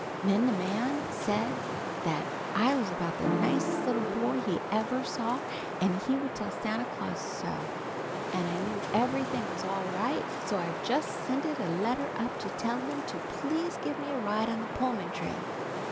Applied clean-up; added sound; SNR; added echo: none; Piano + Wind; 2 dB; none.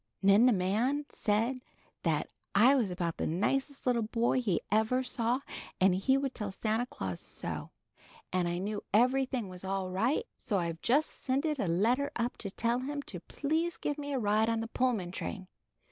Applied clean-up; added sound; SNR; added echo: none; none; none; none.